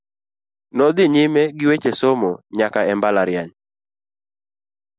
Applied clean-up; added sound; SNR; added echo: none; none; none; none.